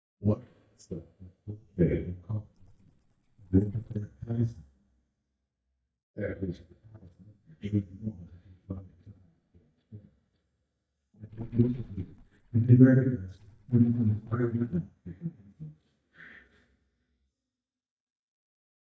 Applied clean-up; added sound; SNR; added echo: neural mask model DeepFilterNet 3.